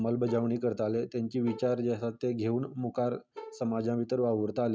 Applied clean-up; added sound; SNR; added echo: neural mask model RNNoise.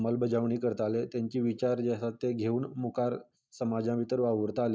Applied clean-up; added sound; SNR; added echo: neural mask model Resemble Enhance denoiser.